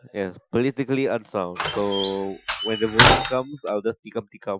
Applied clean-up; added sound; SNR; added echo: classical method Wiener filter.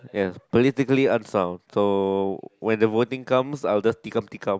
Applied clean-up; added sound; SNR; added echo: none; none; none; none.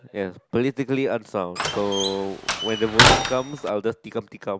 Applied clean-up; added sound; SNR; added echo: none; Slam; -4 dB; none.